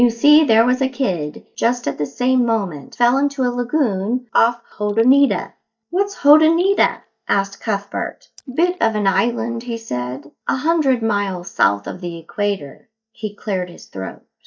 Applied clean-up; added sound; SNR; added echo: neural mask model DeepFilterNet 3.